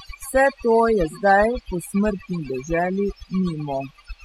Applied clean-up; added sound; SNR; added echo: classical method spectral subtraction.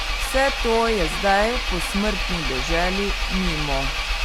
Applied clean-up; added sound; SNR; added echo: none; Engine; 0 dB; none.